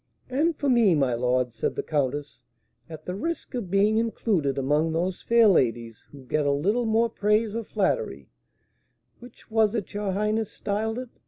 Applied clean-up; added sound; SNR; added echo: none; none; none; none.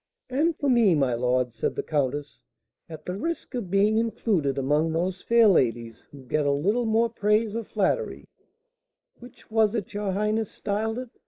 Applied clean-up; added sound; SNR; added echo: neural mask model Resemble Enhance denoiser.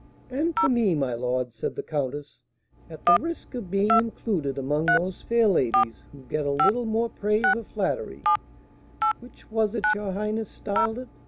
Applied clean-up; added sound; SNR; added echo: none; Telephone; 2 dB; none.